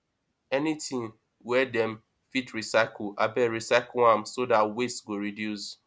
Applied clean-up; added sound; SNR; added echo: none; none; none; none.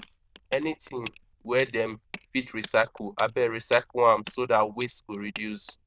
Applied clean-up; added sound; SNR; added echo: neural diffusion model UNIVERSE++.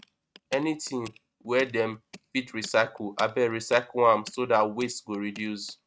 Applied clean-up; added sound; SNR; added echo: neural mask model RNNoise.